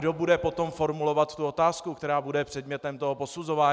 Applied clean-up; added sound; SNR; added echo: none; none; none; none.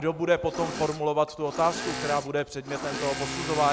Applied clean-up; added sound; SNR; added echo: none; Engine / Mechanisms; 8 dB; none.